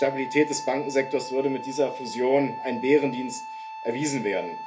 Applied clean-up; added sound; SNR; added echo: none; Wind instrument, woodwind instrument; 10 dB; reverberation time 0.3 s.